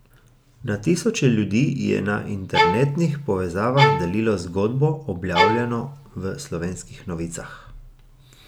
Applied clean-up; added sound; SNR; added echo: none; Bowed string instrument; 0 dB; none.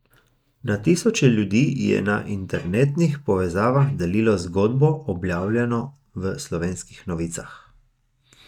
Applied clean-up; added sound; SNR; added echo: neural mask model DeepFilterNet 3.